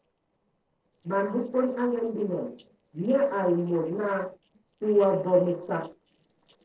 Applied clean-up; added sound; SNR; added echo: neural separator model SepFormer DNS4.